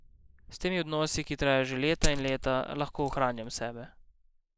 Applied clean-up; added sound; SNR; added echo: neural mask model Resemble Enhance denoiser.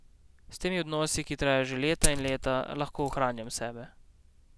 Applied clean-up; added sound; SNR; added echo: none; Glass; 5 dB; none.